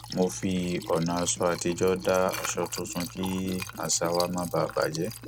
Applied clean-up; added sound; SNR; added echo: none; Liquid; 11 dB; none.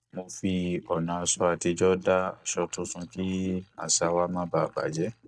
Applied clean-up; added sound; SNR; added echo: neural mask model DeepFilterNet 3.